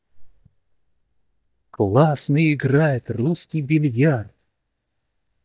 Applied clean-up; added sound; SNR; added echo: neural mask model DeepFilterNet 3.